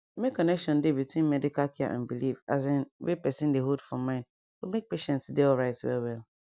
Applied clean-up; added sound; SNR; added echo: none; none; none; none.